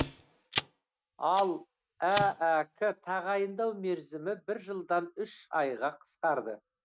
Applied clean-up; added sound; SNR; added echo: neural mask model RNNoise.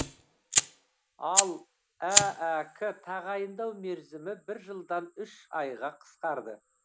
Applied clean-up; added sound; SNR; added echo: none; Fire; -2 dB; none.